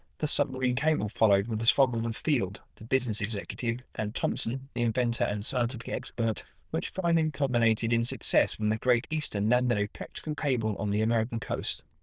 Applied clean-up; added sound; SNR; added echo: neural diffusion model UNIVERSE++.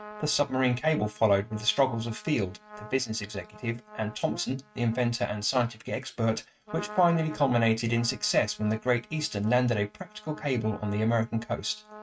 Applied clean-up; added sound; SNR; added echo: neural mask model RNNoise.